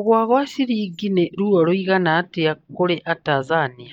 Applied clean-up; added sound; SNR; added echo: neural mask model DeepFilterNet 3.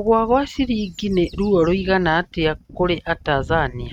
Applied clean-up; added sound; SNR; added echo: neural mask model RNNoise.